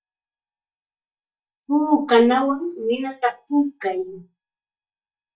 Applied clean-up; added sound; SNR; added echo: neural mask model DeepFilterNet 3.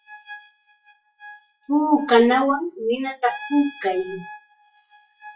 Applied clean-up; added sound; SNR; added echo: classical method WPE with log-MMSE.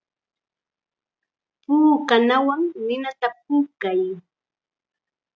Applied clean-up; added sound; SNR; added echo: none; none; none; none.